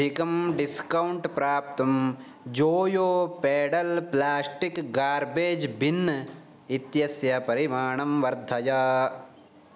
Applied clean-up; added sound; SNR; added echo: none; none; none; none.